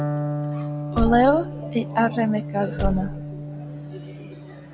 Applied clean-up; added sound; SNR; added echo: none; Slam / Car + Electric guitar; 4 dB; none.